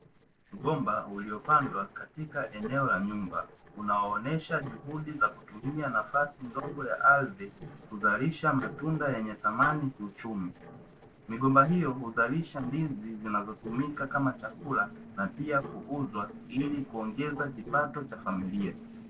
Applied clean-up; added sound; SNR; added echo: neural separator model SepFormer DNS4.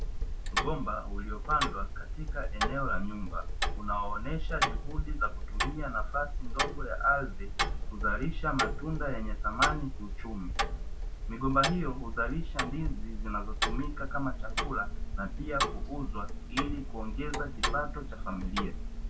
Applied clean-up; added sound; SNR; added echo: none; Tick-tock; -3 dB; reverberation time 0.2 s.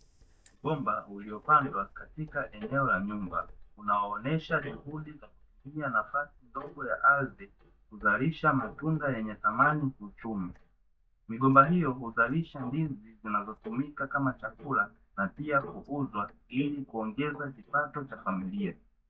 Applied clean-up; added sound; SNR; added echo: neural mask model DeepFilterNet 3.